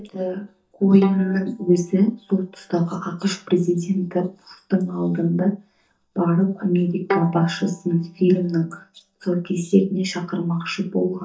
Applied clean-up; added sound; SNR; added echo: neural mask model DeepFilterNet 3.